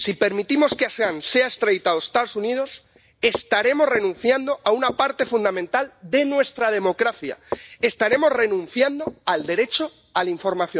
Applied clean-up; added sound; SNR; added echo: none; Walk, footsteps; 18 dB; none.